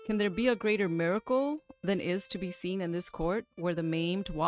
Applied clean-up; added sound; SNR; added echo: neural mask model RNNoise.